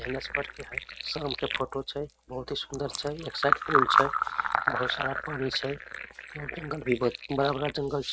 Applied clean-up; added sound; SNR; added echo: neural mask model RNNoise.